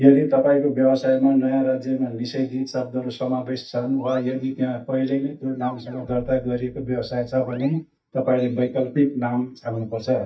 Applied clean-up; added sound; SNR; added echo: neural mask model DeepFilterNet 3.